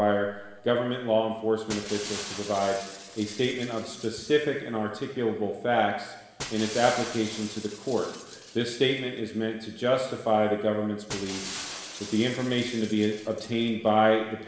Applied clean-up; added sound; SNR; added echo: none; Shatter; 15 dB; reverberation time 1.3 s.